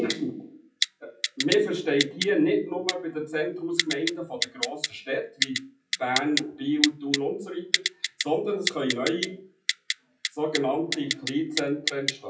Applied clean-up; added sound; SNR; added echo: classical method WPE with log-MMSE.